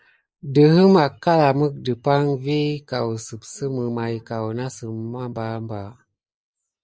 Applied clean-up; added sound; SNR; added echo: neural mask model Resemble Enhance denoiser.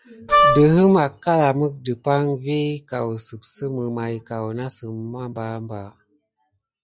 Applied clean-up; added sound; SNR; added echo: classical method log-MMSE.